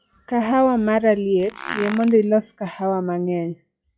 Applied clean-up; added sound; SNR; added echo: classical method log-MMSE.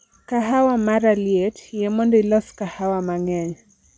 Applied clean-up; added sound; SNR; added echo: none; none; none; none.